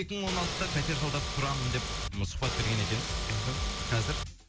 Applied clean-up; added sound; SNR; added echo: none; Engine / Car; 2 dB; none.